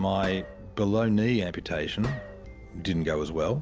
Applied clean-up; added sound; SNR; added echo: none; Gunshot, gunfire; 16 dB; none.